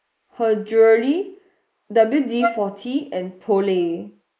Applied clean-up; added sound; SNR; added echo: neural mask model Resemble Enhance denoiser.